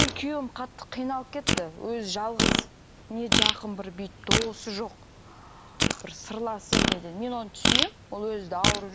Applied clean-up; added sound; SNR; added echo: none; Fart; -5 dB; none.